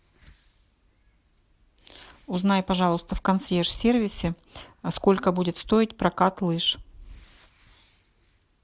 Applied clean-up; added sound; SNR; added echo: none; none; none; none.